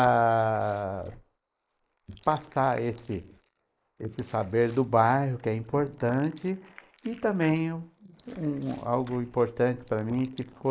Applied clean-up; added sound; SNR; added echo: neural mask model Resemble Enhance denoiser.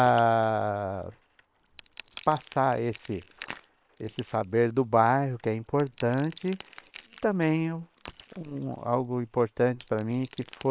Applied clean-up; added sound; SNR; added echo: neural separator model SepFormer WHAM!.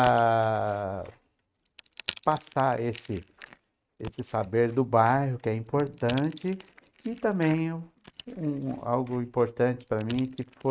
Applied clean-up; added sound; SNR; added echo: neural mask model RNNoise.